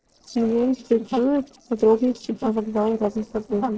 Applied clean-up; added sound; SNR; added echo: neural separator model SepFormer DNS4.